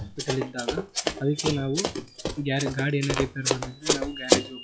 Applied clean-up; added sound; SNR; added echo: classical method log-MMSE.